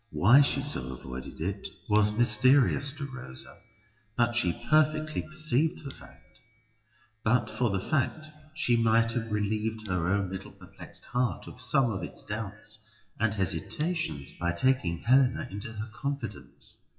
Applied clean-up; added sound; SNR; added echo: classical method WPE with log-MMSE.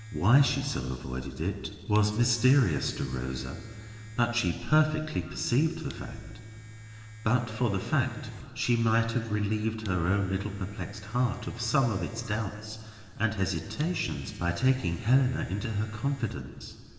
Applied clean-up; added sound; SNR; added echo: none; Domestic sounds, home sounds; 17 dB; reverberation time 2.9 s.